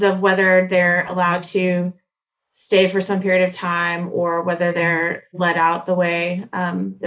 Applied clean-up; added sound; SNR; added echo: neural mask model Resemble Enhance denoiser.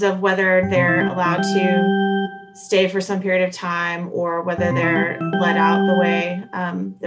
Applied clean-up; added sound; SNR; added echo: none; Organ; 2 dB; none.